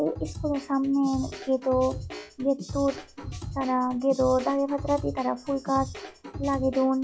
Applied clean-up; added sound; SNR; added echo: classical method log-MMSE.